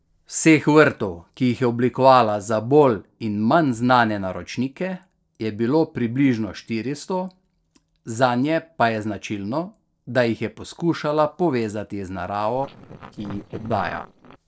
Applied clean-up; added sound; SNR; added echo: neural separator model SepFormer DNS4.